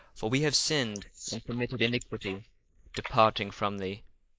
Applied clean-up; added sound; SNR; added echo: neural mask model Resemble Enhance denoiser.